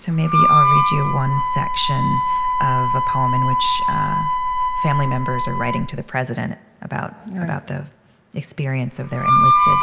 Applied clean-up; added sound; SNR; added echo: none; Harmonica; -4 dB; none.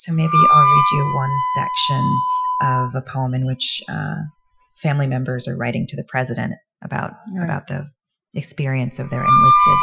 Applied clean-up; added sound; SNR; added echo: classical method Wiener filter.